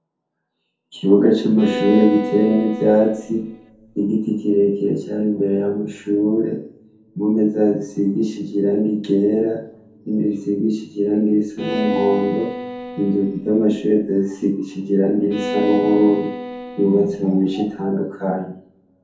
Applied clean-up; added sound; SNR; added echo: none; Bowed string instrument; 9 dB; reverberation time 0.6 s.